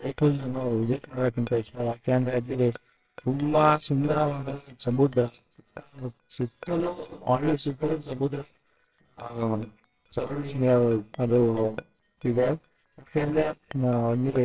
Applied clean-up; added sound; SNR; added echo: neural separator model SepFormer WHAMR!.